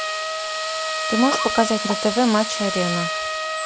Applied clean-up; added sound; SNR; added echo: none; Drill + Trumpet; 2 dB; none.